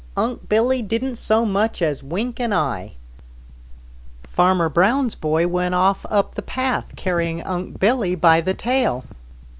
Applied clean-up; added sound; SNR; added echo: none; none; none; none.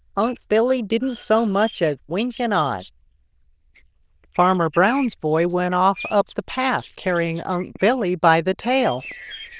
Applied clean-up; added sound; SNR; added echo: neural diffusion model UNIVERSE++.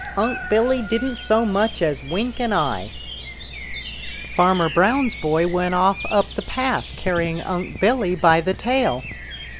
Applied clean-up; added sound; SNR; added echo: none; Bird vocalization, bird call, bird song; 14 dB; none.